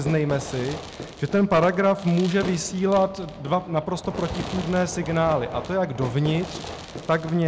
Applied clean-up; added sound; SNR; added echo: none; Fireworks; 12 dB; none.